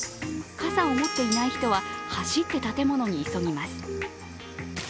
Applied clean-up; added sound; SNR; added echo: none; Trumpet + Chink, clink; 9 dB; none.